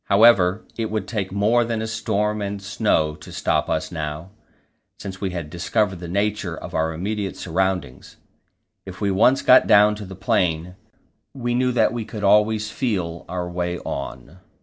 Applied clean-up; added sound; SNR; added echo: none; none; none; none.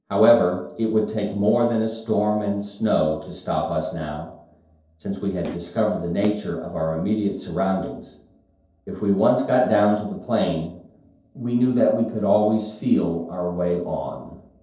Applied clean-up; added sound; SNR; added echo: neural separator model SepFormer DNS4.